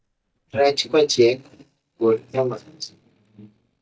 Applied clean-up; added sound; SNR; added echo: neural mask model DeepFilterNet 3.